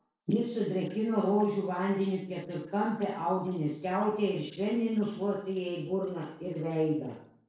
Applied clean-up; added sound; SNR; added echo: neural separator model SepFormer DNS4.